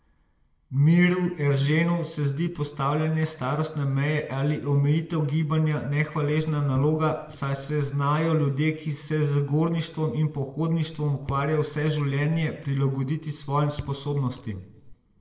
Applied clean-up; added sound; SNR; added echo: neural separator model SepFormer DNS4.